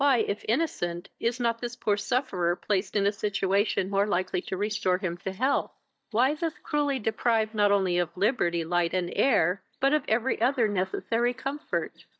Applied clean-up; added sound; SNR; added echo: neural mask model DeepFilterNet 3.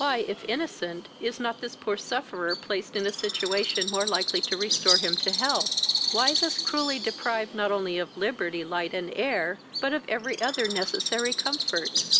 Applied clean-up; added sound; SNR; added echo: none; Bird; 1 dB; none.